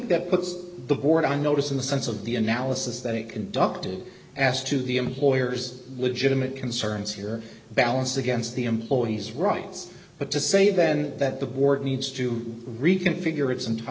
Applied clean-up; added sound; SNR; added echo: none; none; none; none.